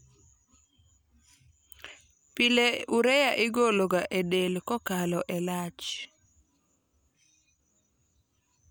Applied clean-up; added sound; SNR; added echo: none; none; none; none.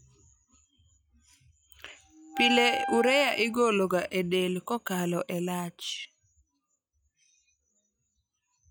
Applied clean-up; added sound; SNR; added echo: classical method log-MMSE.